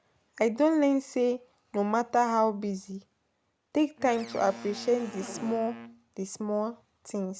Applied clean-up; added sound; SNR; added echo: none; Wind instrument, woodwind instrument + Cupboard open or close; 16 dB; none.